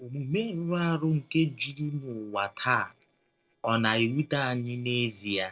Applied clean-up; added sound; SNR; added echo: neural separator model SepFormer DNS4.